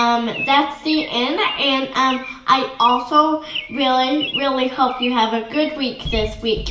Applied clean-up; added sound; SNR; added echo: none; Bird vocalization, bird call, bird song; 13 dB; reverberation time 0.8 s.